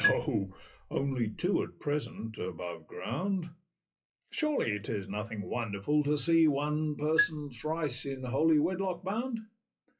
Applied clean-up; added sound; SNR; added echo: classical method WPE with log-MMSE.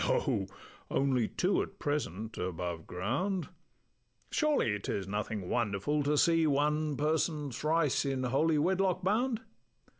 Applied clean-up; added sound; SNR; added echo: none; none; none; none.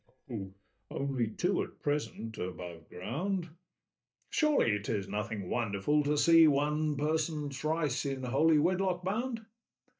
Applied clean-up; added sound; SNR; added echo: neural mask model DeepFilterNet 3.